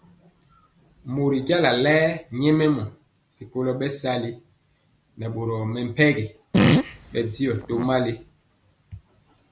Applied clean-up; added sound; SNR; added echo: none; Fart; -2 dB; none.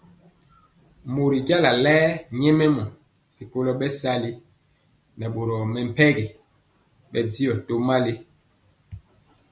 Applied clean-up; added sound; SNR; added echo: none; none; none; none.